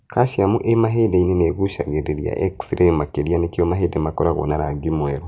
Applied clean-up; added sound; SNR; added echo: none; none; none; none.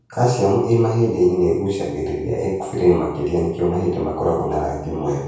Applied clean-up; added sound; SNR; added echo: none; none; none; reverberation time 0.7 s.